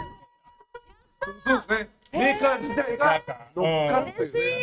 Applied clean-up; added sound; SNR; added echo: neural mask model RNNoise.